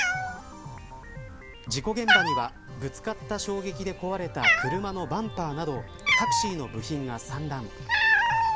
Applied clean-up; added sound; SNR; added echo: none; Cat; -4 dB; none.